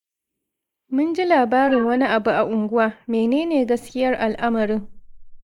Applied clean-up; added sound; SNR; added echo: neural mask model Resemble Enhance denoiser.